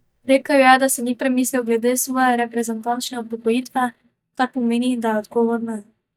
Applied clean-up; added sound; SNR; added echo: neural mask model DeepFilterNet 3.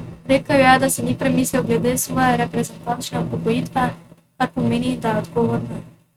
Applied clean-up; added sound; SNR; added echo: neural mask model RNNoise.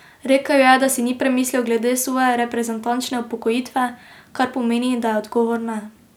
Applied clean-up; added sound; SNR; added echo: none; none; none; none.